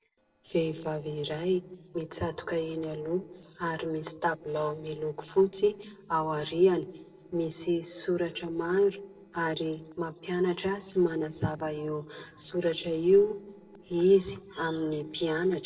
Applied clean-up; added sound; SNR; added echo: neural separator model SepFormer DNS4.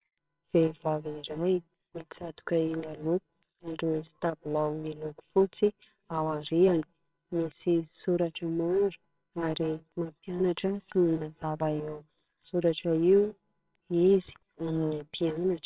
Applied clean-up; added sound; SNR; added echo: neural separator model SepFormer WHAMR!.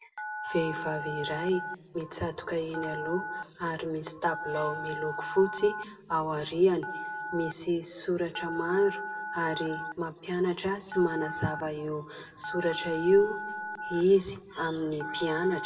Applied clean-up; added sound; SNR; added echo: none; Telephone; 9 dB; reverberation time 1.3 s.